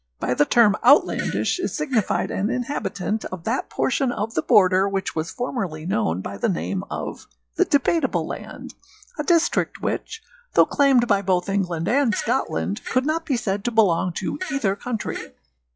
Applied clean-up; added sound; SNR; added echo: classical method log-MMSE.